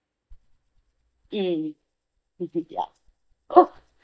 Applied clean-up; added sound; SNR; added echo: neural mask model DeepFilterNet 3.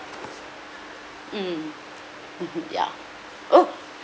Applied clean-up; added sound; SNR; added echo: none; none; none; none.